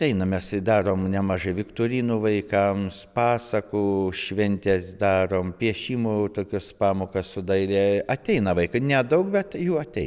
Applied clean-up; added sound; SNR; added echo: none; none; none; none.